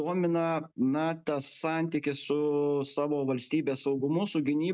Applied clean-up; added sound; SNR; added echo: none; none; none; none.